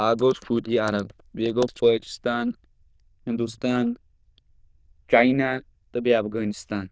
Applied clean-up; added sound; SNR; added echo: neural diffusion model UNIVERSE++.